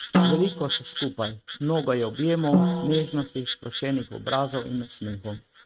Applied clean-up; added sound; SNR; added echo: neural mask model RNNoise.